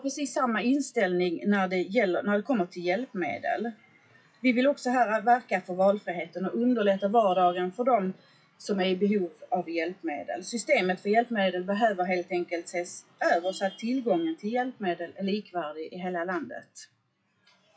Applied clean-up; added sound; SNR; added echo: classical method WPE with log-MMSE.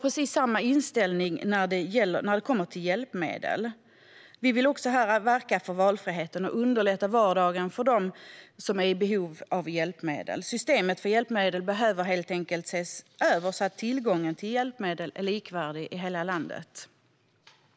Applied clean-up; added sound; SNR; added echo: none; none; none; none.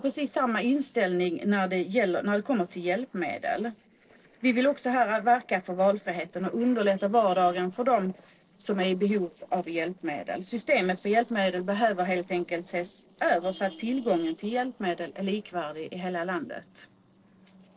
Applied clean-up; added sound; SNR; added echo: neural separator model SepFormer DNS4.